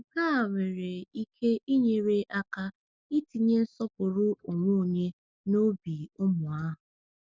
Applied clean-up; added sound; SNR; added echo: neural mask model Resemble Enhance denoiser.